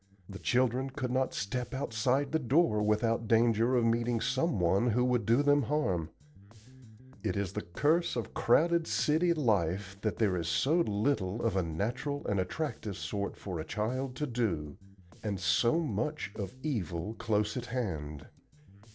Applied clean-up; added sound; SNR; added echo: neural separator model SepFormer DNS4.